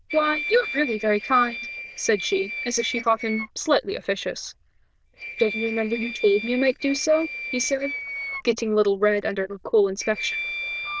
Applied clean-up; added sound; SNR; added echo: neural diffusion model UNIVERSE++.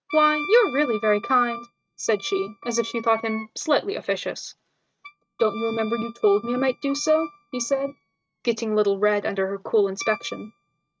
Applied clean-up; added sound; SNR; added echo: neural mask model RNNoise.